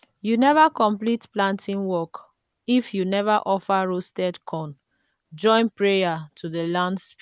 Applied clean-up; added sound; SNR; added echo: none; none; none; none.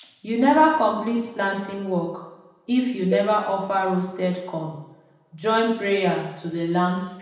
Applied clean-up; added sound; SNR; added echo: none; Cowbell; 11 dB; reverberation time 0.8 s.